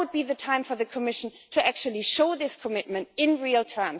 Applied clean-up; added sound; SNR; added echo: none; none; none; none.